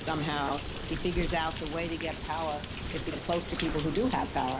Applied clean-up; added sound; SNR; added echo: none; Rain; 5 dB; none.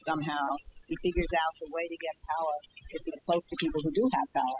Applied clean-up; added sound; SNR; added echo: classical method spectral subtraction.